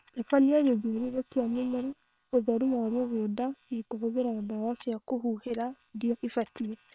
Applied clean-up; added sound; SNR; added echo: neural separator model SepFormer WHAM!.